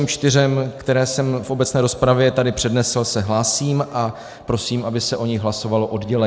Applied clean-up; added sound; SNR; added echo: none; none; none; none.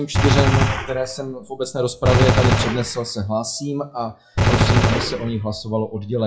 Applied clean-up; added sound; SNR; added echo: classical method WPE with log-MMSE.